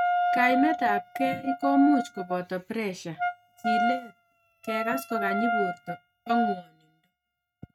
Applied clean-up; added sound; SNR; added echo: neural mask model RNNoise.